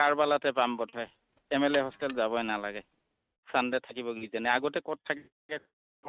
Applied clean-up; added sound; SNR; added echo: neural mask model RNNoise.